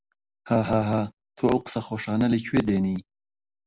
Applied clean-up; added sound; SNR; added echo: none; none; none; none.